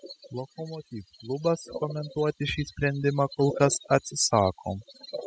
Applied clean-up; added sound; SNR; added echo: classical method spectral subtraction.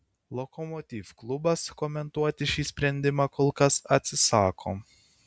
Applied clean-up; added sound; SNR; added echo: none; none; none; none.